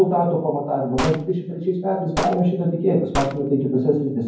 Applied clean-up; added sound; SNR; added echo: none; Gunshot, gunfire; 11 dB; reverberation time 0.9 s.